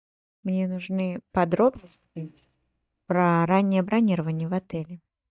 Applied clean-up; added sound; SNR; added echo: neural mask model DeepFilterNet 3.